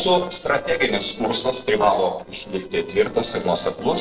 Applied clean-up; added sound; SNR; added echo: neural separator model SepFormer DNS4.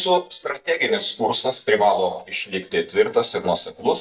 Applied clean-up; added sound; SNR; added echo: neural mask model DeepFilterNet 3.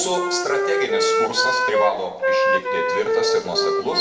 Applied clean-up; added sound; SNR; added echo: none; Wind instrument, woodwind instrument; -4 dB; reverberation time 0.7 s.